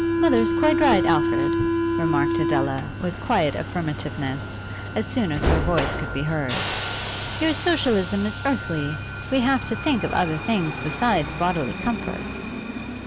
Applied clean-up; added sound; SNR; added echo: none; Subway, metro, underground; 1 dB; none.